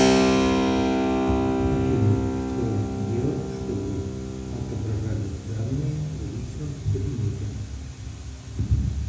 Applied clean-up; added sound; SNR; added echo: none; Keyboard (musical); -1 dB; reverberation time 0.9 s.